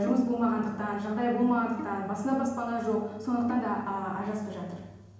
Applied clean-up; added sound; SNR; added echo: none; Bowed string instrument; 19 dB; reverberation time 1.0 s.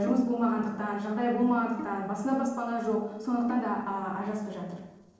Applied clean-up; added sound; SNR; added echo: neural separator model SepFormer DNS4.